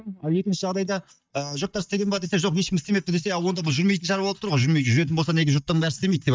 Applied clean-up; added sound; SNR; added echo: neural mask model DeepFilterNet 3.